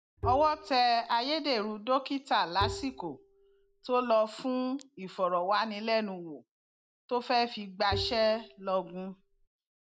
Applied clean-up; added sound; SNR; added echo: none; Bowed string instrument; 11 dB; none.